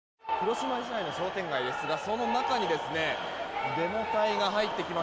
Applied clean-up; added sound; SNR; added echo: none; none; none; none.